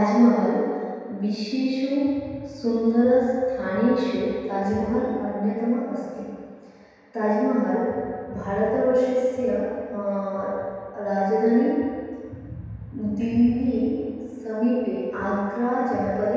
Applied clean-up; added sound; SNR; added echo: none; none; none; reverberation time 1.9 s.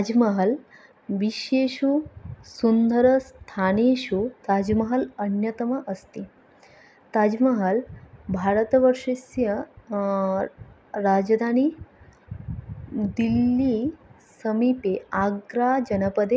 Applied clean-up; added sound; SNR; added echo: none; none; none; none.